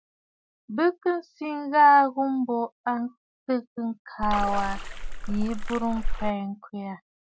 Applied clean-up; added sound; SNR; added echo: none; Splash, splatter; 1 dB; none.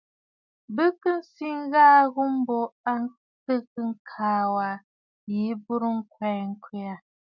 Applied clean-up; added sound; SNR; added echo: none; none; none; none.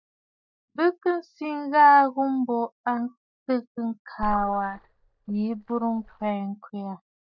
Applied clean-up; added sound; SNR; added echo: neural mask model DeepFilterNet 3.